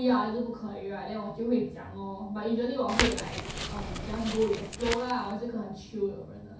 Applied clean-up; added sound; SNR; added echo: none; Crackle; 3 dB; reverberation time 0.3 s.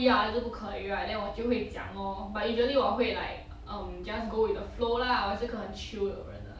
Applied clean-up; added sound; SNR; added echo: none; none; none; none.